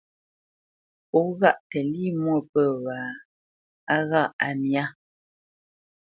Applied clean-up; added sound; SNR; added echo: none; none; none; none.